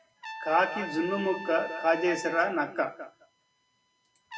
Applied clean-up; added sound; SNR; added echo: none; Trumpet; 12 dB; none.